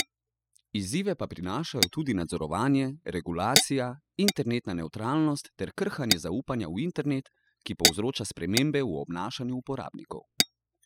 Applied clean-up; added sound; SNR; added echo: classical method spectral subtraction.